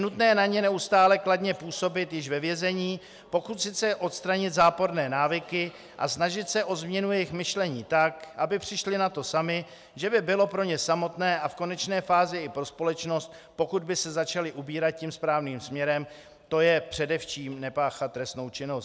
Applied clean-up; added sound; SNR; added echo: none; none; none; none.